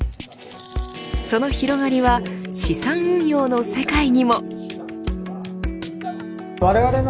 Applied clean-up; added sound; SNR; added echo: none; none; none; none.